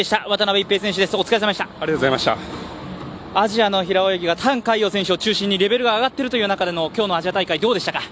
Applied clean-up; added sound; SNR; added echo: none; none; none; none.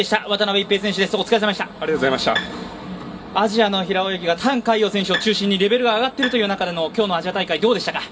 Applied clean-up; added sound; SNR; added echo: none; Bowed string instrument; 11 dB; reverberation time 1.9 s.